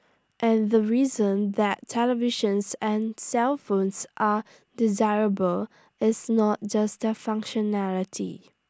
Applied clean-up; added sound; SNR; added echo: none; none; none; none.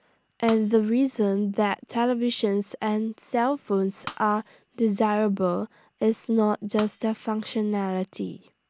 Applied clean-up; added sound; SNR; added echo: none; Shatter; 13 dB; none.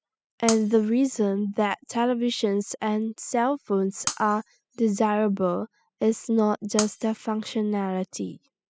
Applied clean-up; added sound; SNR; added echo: classical method spectral subtraction.